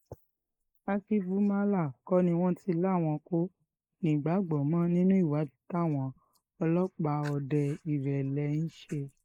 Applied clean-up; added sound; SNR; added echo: neural mask model Resemble Enhance denoiser.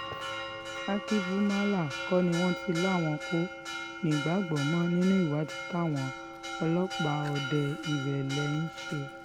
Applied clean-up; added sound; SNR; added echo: none; Church bell; 7 dB; none.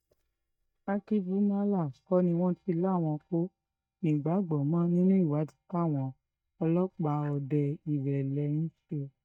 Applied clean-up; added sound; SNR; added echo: neural mask model DeepFilterNet 3.